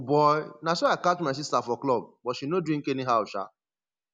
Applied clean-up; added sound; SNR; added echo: none; none; none; none.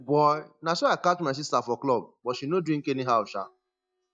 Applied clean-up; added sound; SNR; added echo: neural mask model DeepFilterNet 3.